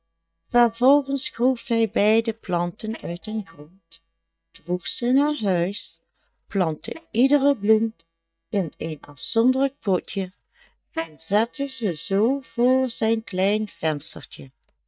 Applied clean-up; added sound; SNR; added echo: neural mask model DeepFilterNet 3.